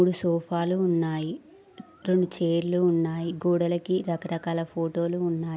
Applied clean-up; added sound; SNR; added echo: none; none; none; none.